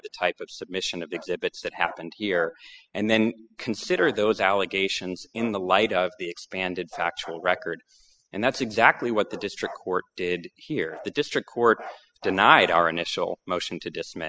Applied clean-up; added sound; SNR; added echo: classical method spectral subtraction.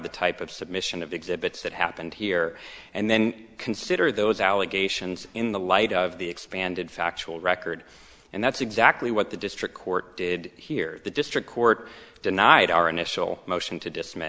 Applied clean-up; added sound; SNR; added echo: none; none; none; none.